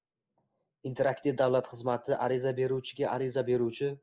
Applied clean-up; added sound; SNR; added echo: neural mask model Resemble Enhance denoiser.